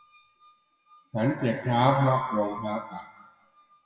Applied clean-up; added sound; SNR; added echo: classical method WPE with log-MMSE.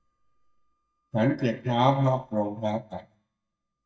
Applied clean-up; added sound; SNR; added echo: neural mask model DeepFilterNet 3.